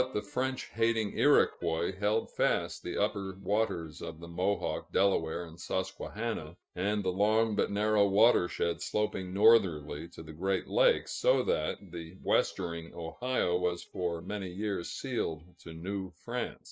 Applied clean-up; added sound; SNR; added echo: neural mask model DeepFilterNet 3.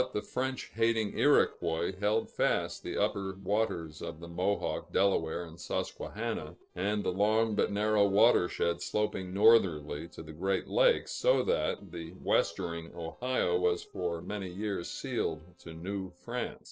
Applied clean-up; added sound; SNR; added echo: neural separator model SepFormer DNS4.